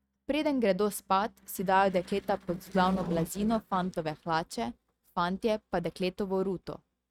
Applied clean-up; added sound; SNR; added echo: neural mask model RNNoise.